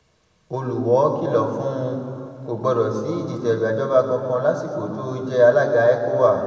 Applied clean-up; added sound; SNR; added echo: none; none; none; reverberation time 2.5 s.